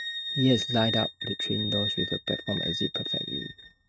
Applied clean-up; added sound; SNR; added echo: neural mask model RNNoise.